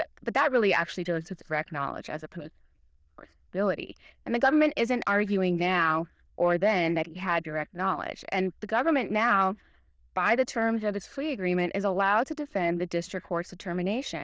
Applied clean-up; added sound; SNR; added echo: neural diffusion model UNIVERSE++.